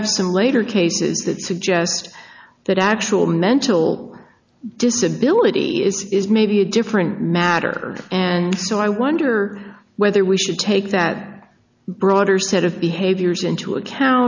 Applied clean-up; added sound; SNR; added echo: none; none; none; none.